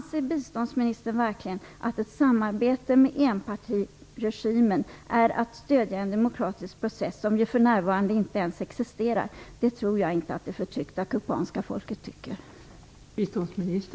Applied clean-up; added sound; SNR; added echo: none; none; none; none.